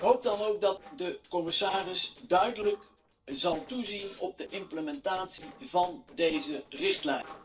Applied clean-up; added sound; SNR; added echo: neural separator model SepFormer DNS4.